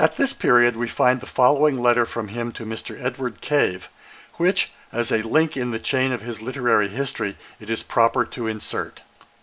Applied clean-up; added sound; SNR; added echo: none; none; none; none.